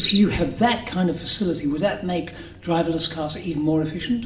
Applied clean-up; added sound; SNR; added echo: none; Cricket; 15 dB; reverberation time 1.7 s.